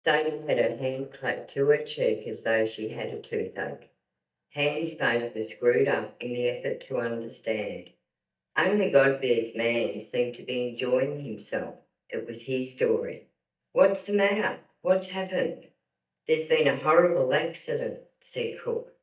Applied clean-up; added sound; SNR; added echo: neural mask model DeepFilterNet 3.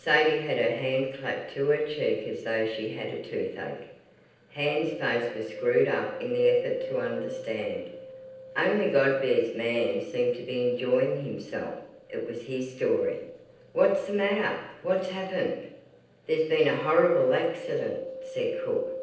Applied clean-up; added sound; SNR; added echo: neural separator model SepFormer DNS4.